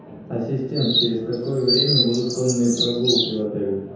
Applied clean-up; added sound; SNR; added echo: none; Chirp, tweet; 2 dB; reverberation time 0.9 s.